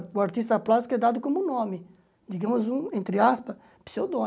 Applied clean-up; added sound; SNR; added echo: none; none; none; none.